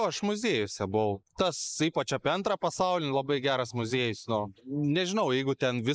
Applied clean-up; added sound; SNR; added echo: neural mask model Resemble Enhance denoiser.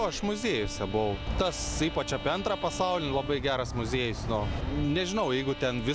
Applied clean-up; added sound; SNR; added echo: none; Bowed string instrument; 13 dB; none.